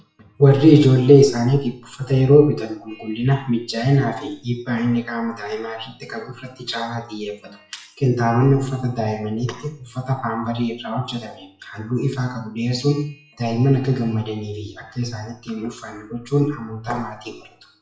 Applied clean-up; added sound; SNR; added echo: classical method WPE with log-MMSE.